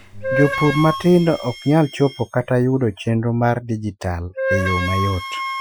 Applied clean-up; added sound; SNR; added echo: classical method Wiener filter.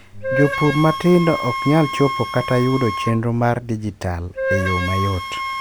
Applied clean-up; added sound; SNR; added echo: none; Wind instrument, woodwind instrument; 6 dB; none.